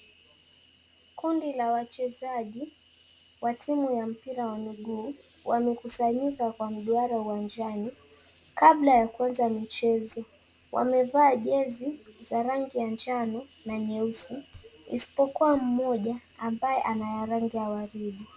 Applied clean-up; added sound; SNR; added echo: none; Frog; 14 dB; none.